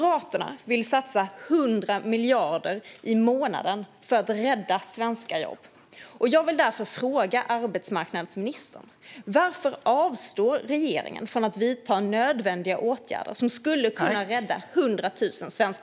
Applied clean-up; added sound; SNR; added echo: none; none; none; none.